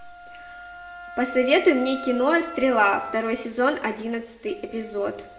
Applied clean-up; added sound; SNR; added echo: none; Wind instrument, woodwind instrument; 15 dB; reverberation time 0.6 s.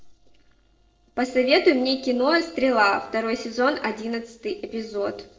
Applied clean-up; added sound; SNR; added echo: neural separator model SepFormer DNS4.